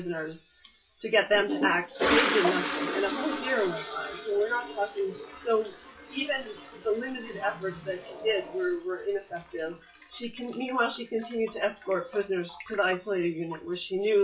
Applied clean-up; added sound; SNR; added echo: classical method WPE with log-MMSE.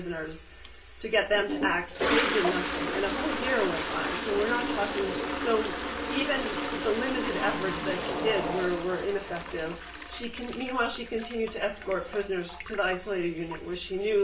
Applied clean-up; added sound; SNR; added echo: none; Toilet flush; 3 dB; reverberation time 0.3 s.